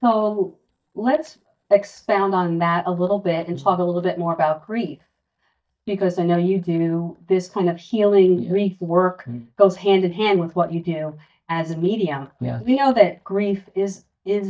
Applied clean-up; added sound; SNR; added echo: neural mask model DeepFilterNet 3.